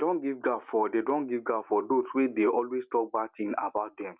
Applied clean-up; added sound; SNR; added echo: none; none; none; none.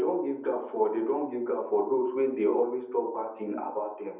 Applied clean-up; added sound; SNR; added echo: none; none; none; reverberation time 0.7 s.